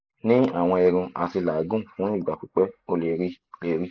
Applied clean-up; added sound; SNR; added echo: neural mask model Resemble Enhance denoiser.